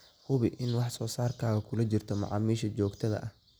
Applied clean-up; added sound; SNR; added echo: none; none; none; none.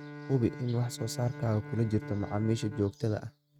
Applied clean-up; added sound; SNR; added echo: neural mask model RNNoise.